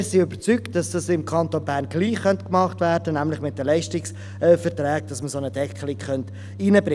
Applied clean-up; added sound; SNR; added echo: none; Organ; 13 dB; none.